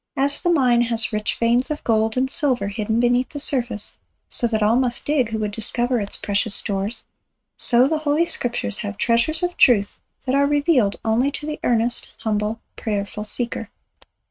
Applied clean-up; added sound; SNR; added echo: neural mask model RNNoise.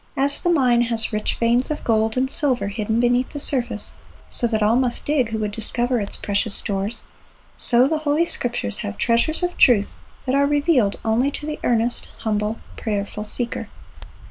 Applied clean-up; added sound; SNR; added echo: none; Bird; 15 dB; none.